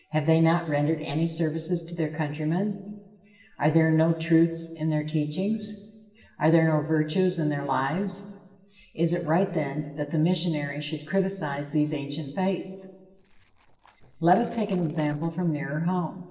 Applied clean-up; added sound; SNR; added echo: neural separator model SepFormer DNS4.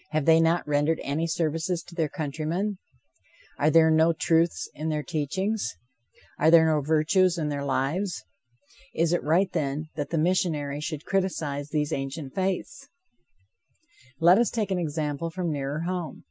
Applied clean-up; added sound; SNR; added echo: none; none; none; none.